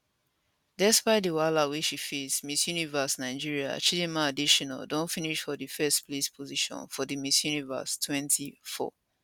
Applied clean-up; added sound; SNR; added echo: none; none; none; none.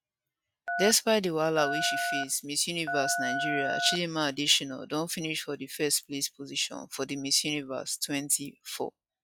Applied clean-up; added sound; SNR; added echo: classical method log-MMSE.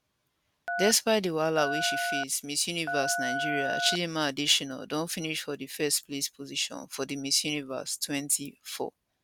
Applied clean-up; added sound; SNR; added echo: none; Telephone; 2 dB; none.